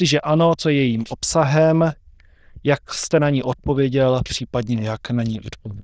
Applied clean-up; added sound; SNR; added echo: neural diffusion model UNIVERSE++.